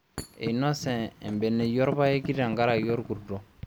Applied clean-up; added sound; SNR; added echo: none; Thump, thud; 12 dB; none.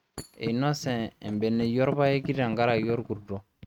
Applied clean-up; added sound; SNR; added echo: neural mask model RNNoise.